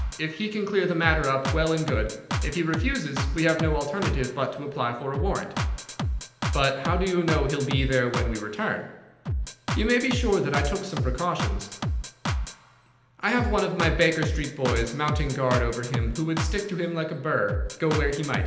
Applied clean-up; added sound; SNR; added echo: none; Drum kit; 3 dB; reverberation time 0.9 s.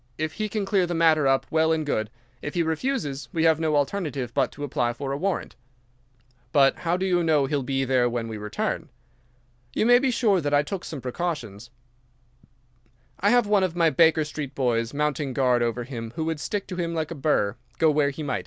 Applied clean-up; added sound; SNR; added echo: none; none; none; none.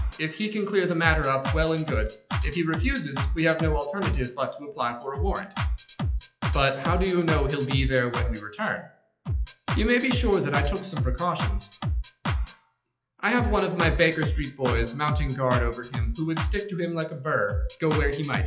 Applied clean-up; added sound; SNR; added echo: classical method WPE with log-MMSE.